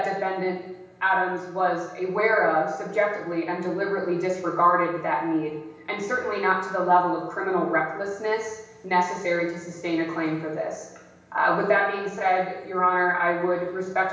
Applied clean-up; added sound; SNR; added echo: none; none; none; reverberation time 0.9 s.